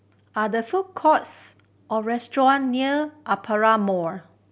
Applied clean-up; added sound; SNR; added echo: none; none; none; none.